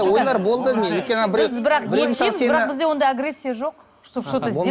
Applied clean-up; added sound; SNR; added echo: none; none; none; none.